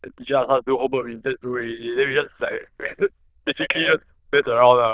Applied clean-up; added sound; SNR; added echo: neural diffusion model UNIVERSE++.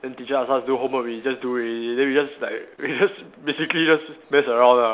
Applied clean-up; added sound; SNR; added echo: none; none; none; none.